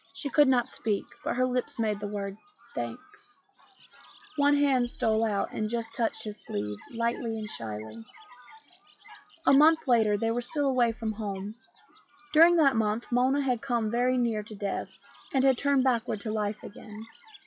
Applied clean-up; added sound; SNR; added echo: classical method log-MMSE.